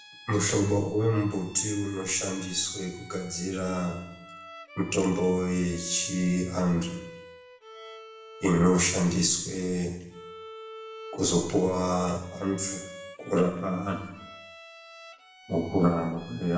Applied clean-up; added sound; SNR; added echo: none; Bowed string instrument; 18 dB; reverberation time 0.8 s.